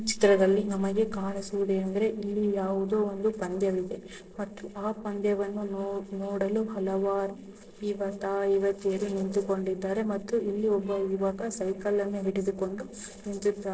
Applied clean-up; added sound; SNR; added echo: neural separator model SepFormer DNS4.